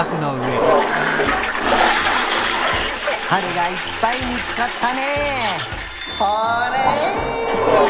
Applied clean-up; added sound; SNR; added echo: none; Toilet flush; -1 dB; none.